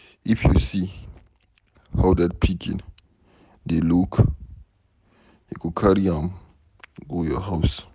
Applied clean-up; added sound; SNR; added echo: none; none; none; none.